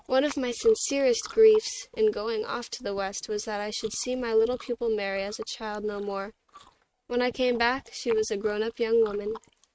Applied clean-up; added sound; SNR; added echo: neural mask model RNNoise.